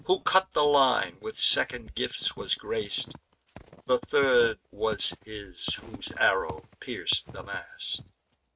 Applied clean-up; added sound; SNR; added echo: neural mask model RNNoise.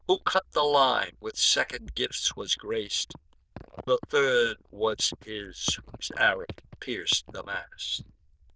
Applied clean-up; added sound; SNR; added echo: neural diffusion model UNIVERSE++.